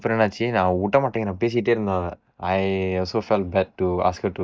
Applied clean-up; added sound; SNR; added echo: neural mask model DeepFilterNet 3.